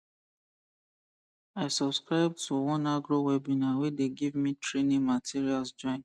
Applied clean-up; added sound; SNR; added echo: none; none; none; none.